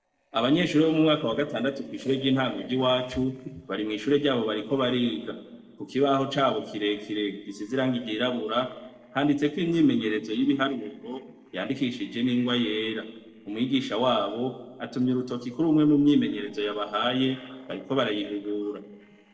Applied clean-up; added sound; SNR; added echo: neural separator model SepFormer DNS4.